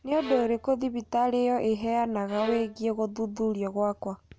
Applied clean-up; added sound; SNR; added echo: none; Bowed string instrument; 15 dB; none.